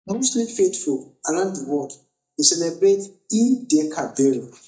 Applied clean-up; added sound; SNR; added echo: neural mask model DeepFilterNet 3.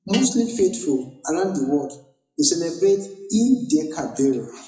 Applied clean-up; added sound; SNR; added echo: classical method WPE with log-MMSE.